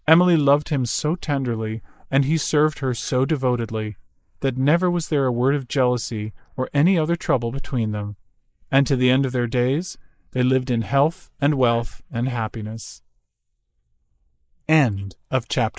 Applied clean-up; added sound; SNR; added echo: neural mask model Resemble Enhance denoiser.